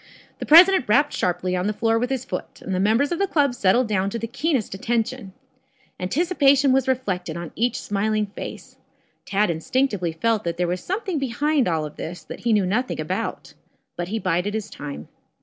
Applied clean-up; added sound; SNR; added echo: none; none; none; none.